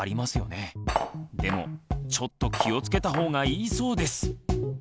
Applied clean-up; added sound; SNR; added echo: none; Cutlery, silverware; 6 dB; none.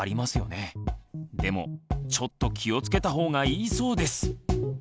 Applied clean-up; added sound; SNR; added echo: none; none; none; none.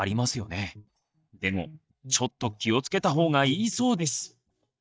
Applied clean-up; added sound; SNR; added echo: neural mask model DeepFilterNet 3.